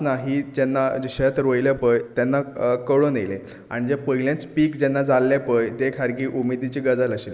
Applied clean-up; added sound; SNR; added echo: neural mask model Resemble Enhance denoiser.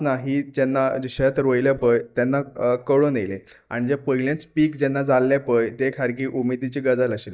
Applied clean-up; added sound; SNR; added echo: neural mask model DeepFilterNet 3.